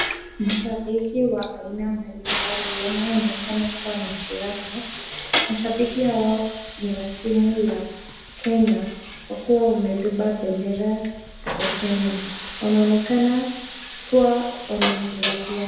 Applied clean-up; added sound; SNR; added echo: none; Hiss; 8 dB; reverberation time 1.0 s.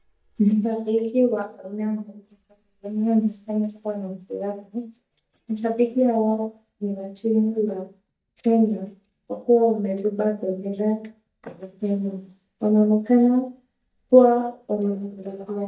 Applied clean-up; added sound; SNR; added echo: neural mask model DeepFilterNet 3.